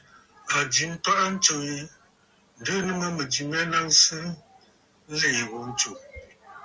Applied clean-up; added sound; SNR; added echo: none; none; none; none.